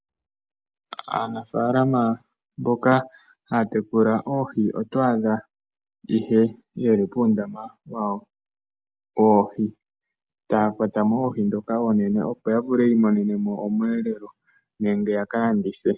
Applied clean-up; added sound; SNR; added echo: none; none; none; none.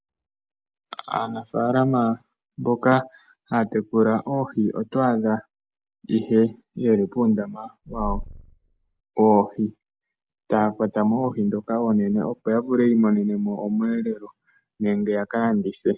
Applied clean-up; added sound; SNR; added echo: none; Purr; 10 dB; none.